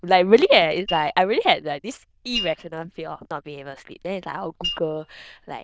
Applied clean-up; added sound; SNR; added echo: neural diffusion model UNIVERSE++.